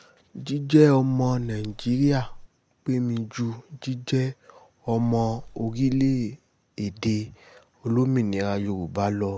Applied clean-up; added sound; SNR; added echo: none; Wind; 15 dB; none.